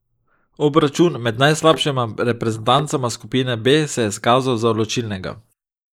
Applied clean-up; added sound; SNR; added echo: neural mask model Resemble Enhance denoiser.